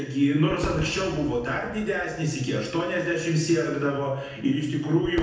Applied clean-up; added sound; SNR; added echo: none; Fireworks; 15 dB; reverberation time 0.9 s.